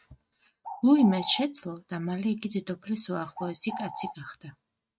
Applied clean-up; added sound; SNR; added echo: neural mask model RNNoise.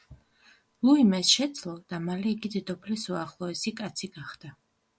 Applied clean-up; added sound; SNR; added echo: none; none; none; none.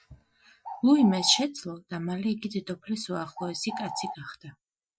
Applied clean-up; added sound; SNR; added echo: classical method Wiener filter.